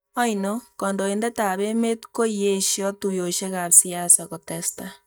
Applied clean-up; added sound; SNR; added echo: neural mask model DeepFilterNet 3.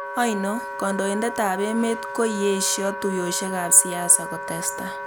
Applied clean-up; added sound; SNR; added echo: none; Wind instrument, woodwind instrument; 8 dB; none.